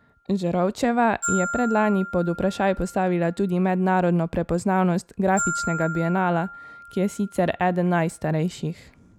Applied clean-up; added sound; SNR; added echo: none; Glockenspiel; 13 dB; none.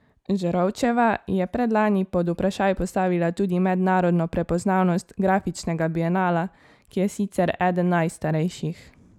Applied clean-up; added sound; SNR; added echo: none; none; none; none.